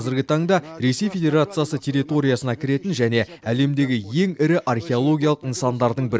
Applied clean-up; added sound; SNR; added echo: none; none; none; none.